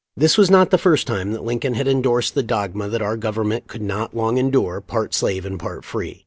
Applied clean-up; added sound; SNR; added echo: none; none; none; none.